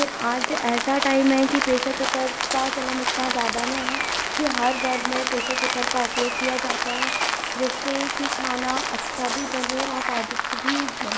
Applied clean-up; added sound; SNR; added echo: none; Rain; 0 dB; none.